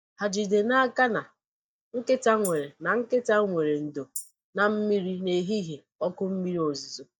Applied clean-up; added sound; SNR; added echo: neural mask model DeepFilterNet 3.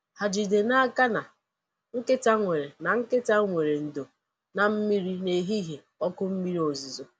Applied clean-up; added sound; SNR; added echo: none; none; none; none.